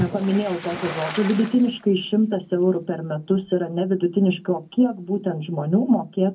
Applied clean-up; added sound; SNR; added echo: none; Splash, splatter; 16 dB; reverberation time 0.3 s.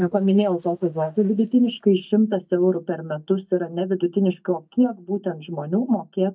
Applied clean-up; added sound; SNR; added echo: neural mask model DeepFilterNet 3.